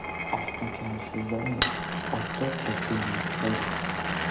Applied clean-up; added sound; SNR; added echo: none; Glass; -4 dB; reverberation time 0.7 s.